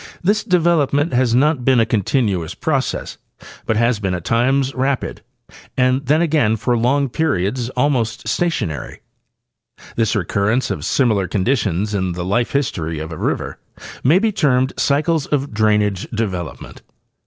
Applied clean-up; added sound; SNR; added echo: none; none; none; none.